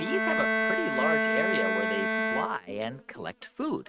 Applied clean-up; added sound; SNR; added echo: neural mask model RNNoise.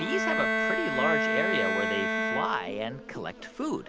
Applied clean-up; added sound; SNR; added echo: none; Bowed string instrument; -2 dB; none.